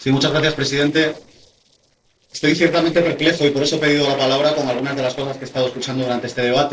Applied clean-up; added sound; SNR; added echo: neural separator model SepFormer DNS4.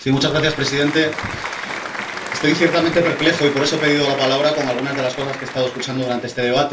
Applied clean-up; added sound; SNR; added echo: none; Applause; 10 dB; reverberation time 0.3 s.